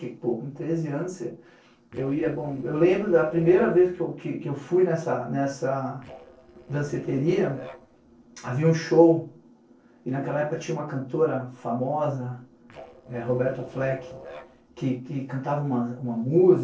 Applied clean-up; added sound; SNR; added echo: neural separator model SepFormer DNS4.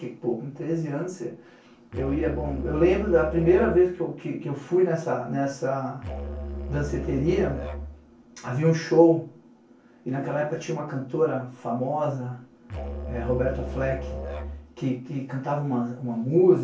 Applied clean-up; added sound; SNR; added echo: none; Musical instrument; 8 dB; reverberation time 0.2 s.